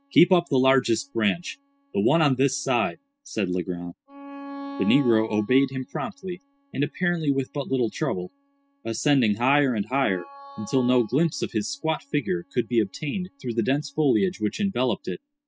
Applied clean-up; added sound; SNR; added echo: classical method spectral subtraction.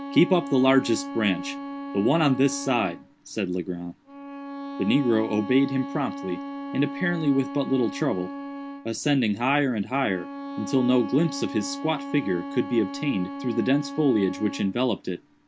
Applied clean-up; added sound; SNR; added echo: none; Bowed string instrument; 10 dB; none.